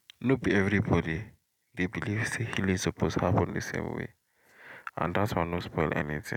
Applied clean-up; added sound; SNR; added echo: none; none; none; none.